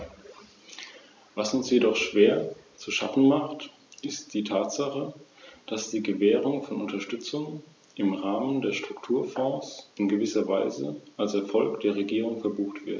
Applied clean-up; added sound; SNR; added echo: none; none; none; none.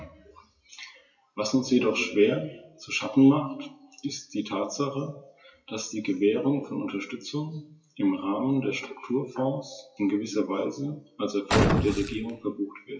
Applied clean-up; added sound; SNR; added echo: classical method WPE with log-MMSE.